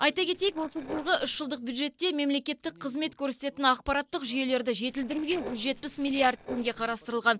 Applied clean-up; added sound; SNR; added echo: neural separator model SepFormer DNS4.